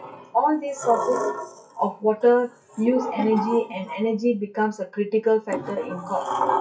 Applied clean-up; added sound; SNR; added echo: classical method WPE with log-MMSE.